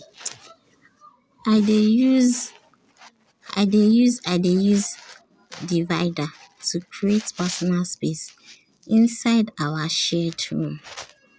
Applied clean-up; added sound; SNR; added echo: none; none; none; none.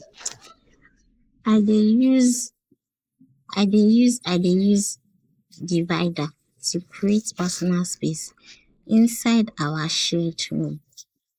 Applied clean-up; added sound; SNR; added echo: neural mask model Resemble Enhance denoiser.